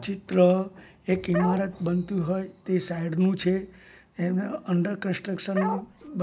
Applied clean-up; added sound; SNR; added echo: none; Bark; 6 dB; none.